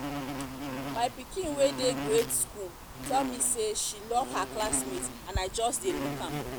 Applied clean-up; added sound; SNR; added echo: none; Insect; 5 dB; none.